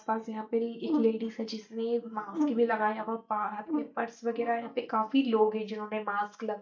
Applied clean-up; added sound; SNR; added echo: neural mask model DeepFilterNet 3.